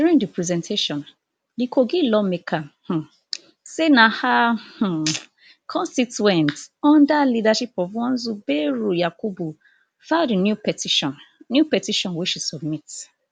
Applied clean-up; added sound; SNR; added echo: none; none; none; none.